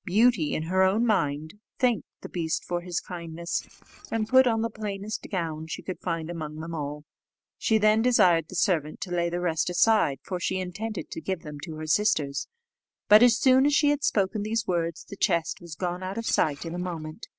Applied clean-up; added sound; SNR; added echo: neural separator model SepFormer DNS4.